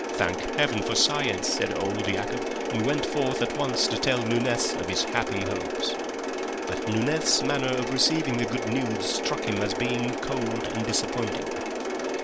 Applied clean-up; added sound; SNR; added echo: none; Mechanisms; 1 dB; none.